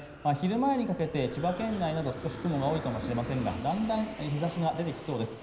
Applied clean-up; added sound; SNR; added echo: none; Aircraft; 11 dB; reverberation time 0.9 s.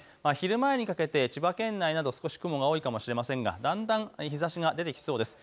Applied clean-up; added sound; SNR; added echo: none; none; none; none.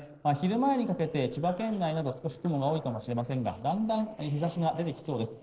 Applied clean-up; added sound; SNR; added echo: neural separator model SepFormer DNS4.